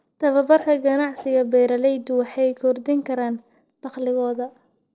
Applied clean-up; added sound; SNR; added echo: neural separator model SepFormer DNS4.